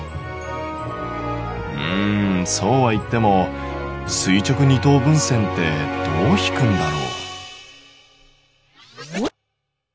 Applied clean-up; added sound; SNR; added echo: none; none; none; none.